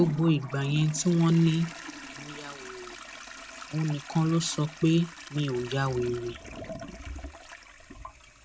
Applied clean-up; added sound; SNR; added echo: none; Toilet flush; 14 dB; none.